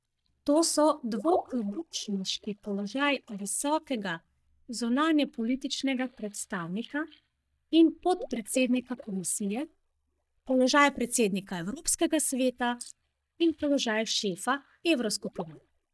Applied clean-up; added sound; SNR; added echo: neural mask model DeepFilterNet 3.